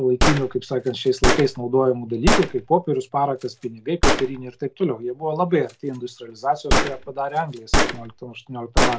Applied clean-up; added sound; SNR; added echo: none; Gunshot, gunfire; 0 dB; none.